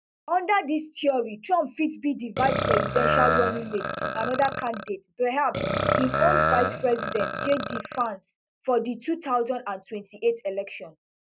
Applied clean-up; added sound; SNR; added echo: none; Burping, eructation; -1 dB; none.